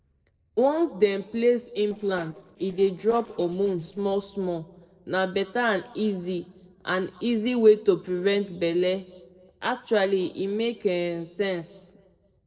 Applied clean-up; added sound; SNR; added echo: neural separator model SepFormer DNS4.